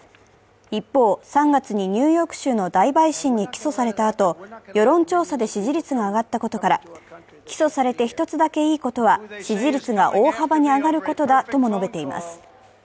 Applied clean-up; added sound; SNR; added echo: none; none; none; none.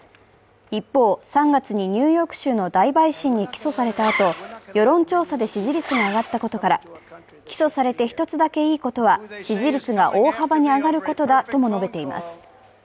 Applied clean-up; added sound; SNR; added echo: none; Zipper (clothing); 11 dB; none.